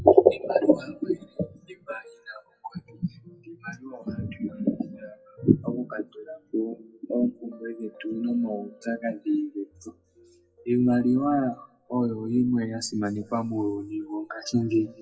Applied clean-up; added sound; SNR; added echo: classical method WPE with log-MMSE.